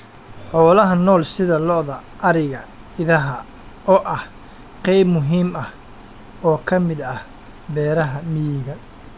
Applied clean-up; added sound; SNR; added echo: none; none; none; none.